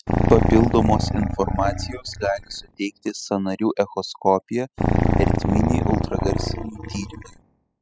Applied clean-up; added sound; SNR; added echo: classical method spectral subtraction.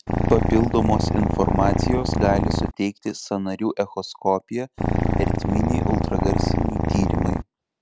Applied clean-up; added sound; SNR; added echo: none; Purr; -4 dB; none.